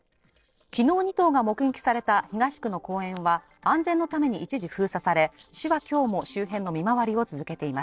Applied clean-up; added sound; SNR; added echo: neural separator model SepFormer DNS4.